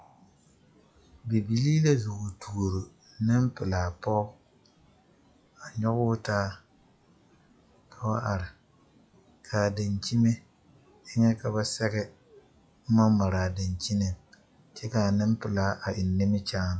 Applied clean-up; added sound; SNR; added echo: classical method log-MMSE.